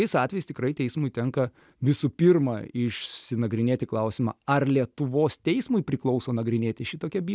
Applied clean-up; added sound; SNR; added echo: none; none; none; none.